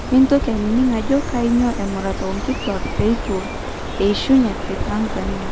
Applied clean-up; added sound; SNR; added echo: none; Bird; 5 dB; none.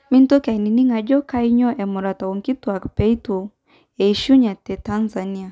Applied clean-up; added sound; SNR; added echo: none; none; none; none.